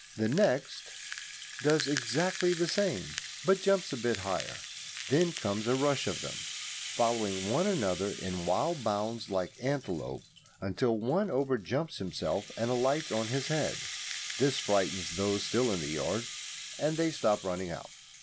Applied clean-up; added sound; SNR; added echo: none; Rattle (instrument); 10 dB; none.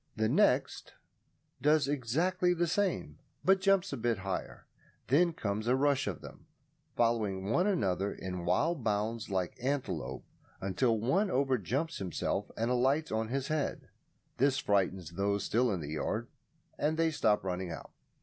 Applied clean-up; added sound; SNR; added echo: none; none; none; none.